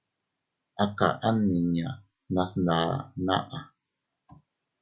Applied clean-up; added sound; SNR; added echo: none; none; none; none.